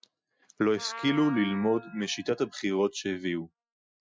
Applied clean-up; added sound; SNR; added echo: classical method Wiener filter.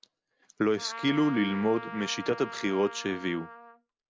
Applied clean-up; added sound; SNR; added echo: none; Trumpet; 13 dB; none.